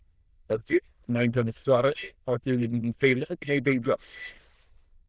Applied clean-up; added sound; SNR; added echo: neural diffusion model UNIVERSE++.